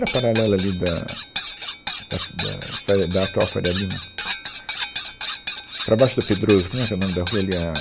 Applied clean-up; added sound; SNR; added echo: none; Cutlery, silverware; 8 dB; none.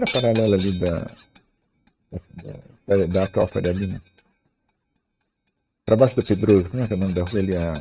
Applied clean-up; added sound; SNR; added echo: neural mask model RNNoise.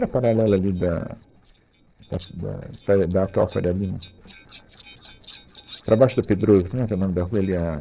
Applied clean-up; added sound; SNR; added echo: neural separator model SepFormer DNS4.